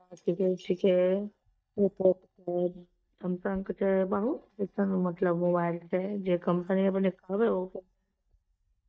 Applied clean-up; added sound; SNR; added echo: neural mask model DeepFilterNet 3.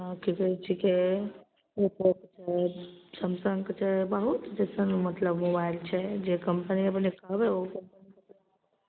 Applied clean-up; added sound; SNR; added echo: none; none; none; none.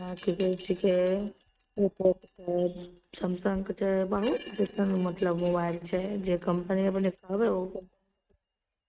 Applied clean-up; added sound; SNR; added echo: neural mask model RNNoise.